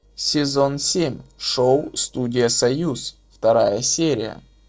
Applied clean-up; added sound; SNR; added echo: neural separator model SepFormer DNS4.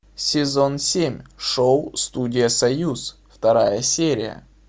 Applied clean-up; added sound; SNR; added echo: none; none; none; none.